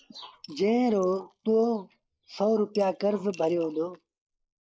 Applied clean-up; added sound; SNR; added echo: neural mask model Resemble Enhance denoiser.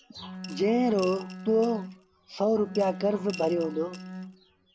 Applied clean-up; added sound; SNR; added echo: none; Coin (dropping) / Glass + Bowed string instrument; 13 dB; none.